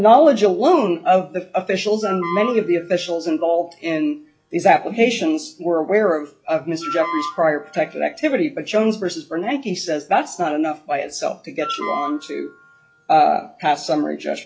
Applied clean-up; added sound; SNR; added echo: classical method log-MMSE.